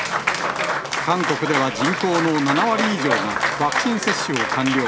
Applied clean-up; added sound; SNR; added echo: none; Applause; 1 dB; none.